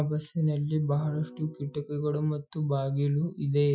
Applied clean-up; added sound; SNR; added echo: classical method Wiener filter.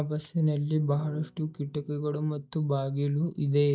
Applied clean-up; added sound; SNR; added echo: neural mask model DeepFilterNet 3.